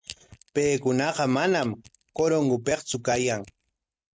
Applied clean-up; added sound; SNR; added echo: neural mask model RNNoise.